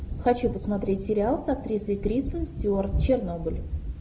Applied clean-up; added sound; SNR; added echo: none; Thunder; 5 dB; none.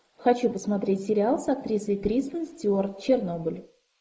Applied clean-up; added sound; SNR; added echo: neural mask model Resemble Enhance denoiser.